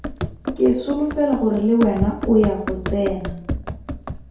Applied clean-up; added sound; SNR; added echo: none; Run; 7 dB; reverberation time 2.3 s.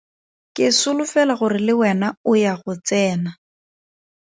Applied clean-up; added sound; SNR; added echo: none; none; none; none.